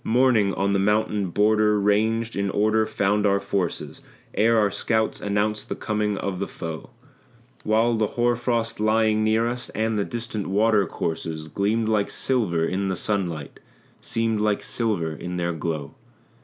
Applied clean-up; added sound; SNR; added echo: none; none; none; none.